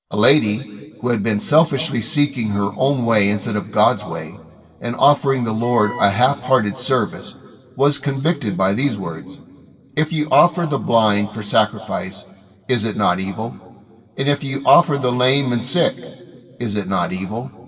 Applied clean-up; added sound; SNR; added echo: neural separator model SepFormer DNS4.